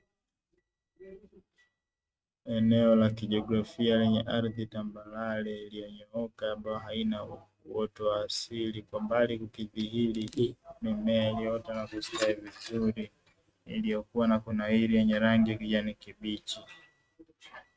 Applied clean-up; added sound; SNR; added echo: neural mask model RNNoise.